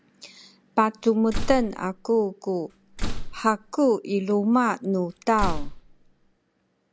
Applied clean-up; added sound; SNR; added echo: none; Slam; 5 dB; none.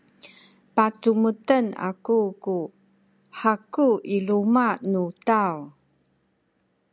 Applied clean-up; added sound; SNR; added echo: none; none; none; none.